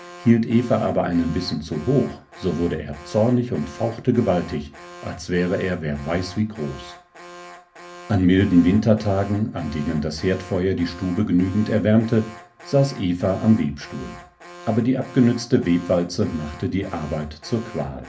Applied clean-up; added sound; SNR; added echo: none; Alarm; 20 dB; reverberation time 0.3 s.